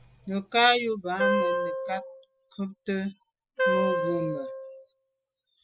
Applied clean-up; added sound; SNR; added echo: classical method spectral subtraction.